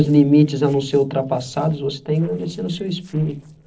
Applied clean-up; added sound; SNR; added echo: neural separator model SepFormer DNS4.